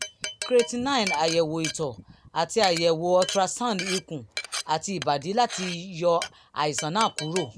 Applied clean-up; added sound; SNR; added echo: none; Glass; 10 dB; none.